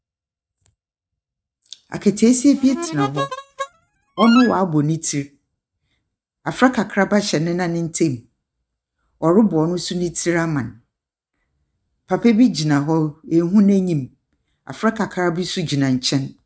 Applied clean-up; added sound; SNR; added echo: neural mask model RNNoise.